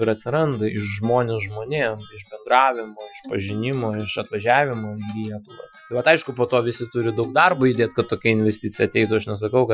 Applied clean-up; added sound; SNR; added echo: classical method Wiener filter.